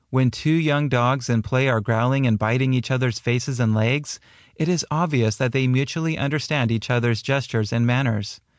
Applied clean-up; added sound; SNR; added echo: none; none; none; none.